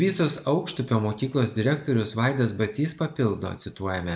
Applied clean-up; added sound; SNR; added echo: none; none; none; none.